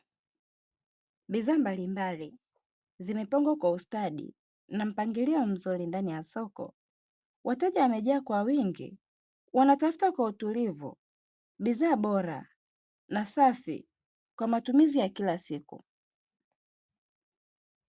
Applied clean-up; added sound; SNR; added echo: none; none; none; none.